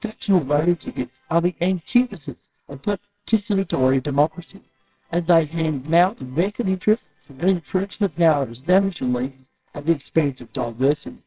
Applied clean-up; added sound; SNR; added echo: neural separator model SepFormer WHAMR!.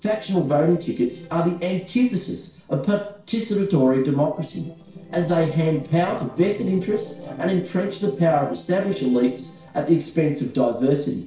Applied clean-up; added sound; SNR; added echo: neural separator model SepFormer DNS4.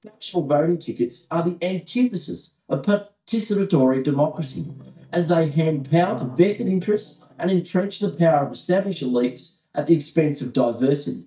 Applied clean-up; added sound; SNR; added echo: neural mask model DeepFilterNet 3.